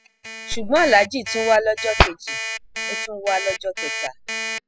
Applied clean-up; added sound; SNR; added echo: classical method spectral subtraction.